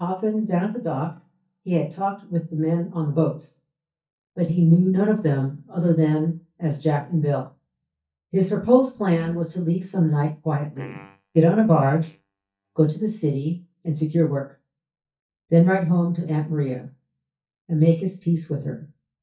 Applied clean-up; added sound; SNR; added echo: neural mask model DeepFilterNet 3.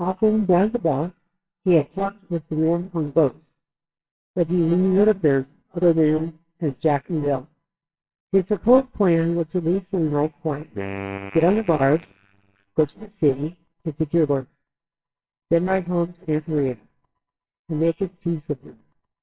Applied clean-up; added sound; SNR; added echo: neural separator model SepFormer WHAMR!.